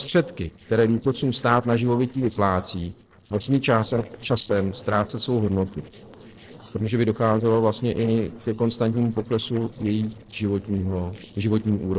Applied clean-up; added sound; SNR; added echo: neural separator model SepFormer DNS4.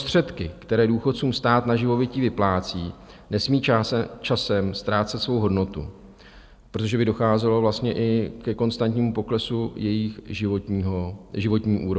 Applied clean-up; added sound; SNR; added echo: none; none; none; none.